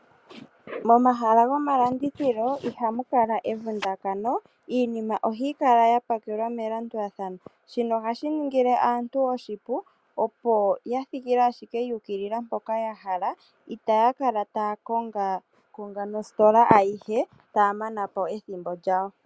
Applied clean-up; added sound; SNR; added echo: none; none; none; none.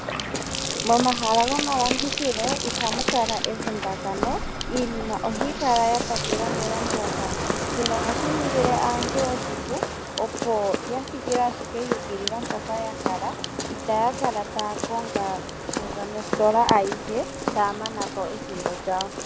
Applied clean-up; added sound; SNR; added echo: none; Walk, footsteps + Bathtub (filling or washing); 2 dB; none.